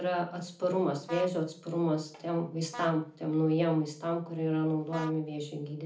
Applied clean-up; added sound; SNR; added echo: none; Vehicle horn, car horn, honking; 17 dB; reverberation time 0.4 s.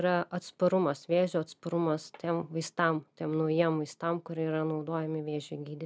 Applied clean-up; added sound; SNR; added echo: none; none; none; none.